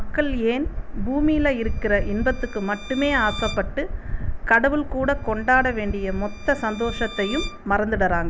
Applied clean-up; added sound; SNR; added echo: none; Bowed string instrument; 19 dB; none.